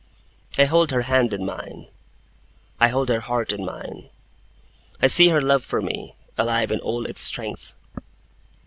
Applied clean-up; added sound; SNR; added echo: none; none; none; none.